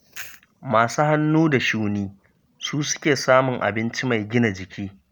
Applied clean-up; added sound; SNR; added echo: none; none; none; none.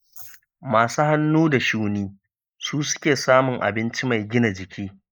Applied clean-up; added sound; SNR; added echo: neural mask model Resemble Enhance denoiser.